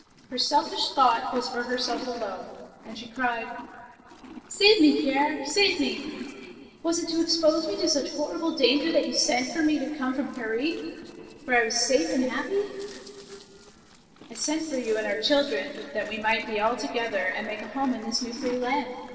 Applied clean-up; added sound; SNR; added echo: neural separator model SepFormer DNS4.